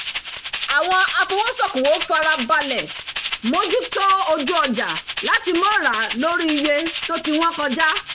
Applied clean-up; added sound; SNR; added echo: none; Rattle (instrument); 5 dB; none.